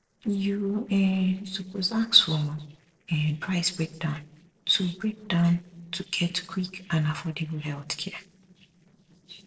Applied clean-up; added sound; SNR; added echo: neural separator model SepFormer DNS4.